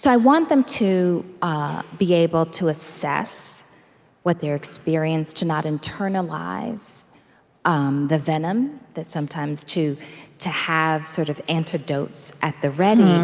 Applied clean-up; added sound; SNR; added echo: none; none; none; none.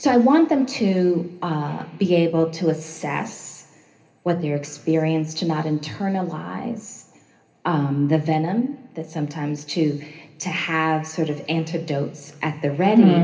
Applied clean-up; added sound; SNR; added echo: none; none; none; reverberation time 0.3 s.